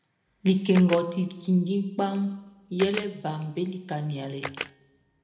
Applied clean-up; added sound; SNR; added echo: none; Camera; 12 dB; reverberation time 0.9 s.